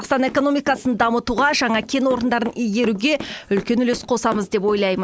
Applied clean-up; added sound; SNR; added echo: neural mask model Resemble Enhance denoiser.